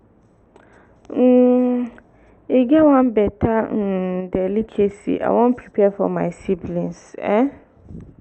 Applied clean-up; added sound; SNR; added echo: none; none; none; none.